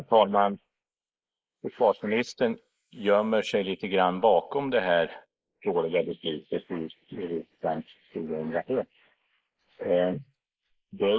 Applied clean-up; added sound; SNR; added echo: neural mask model Resemble Enhance denoiser.